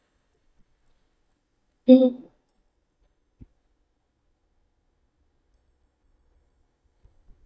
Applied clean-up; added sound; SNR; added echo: neural mask model DeepFilterNet 3.